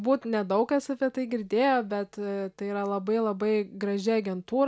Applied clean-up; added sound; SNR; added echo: none; none; none; none.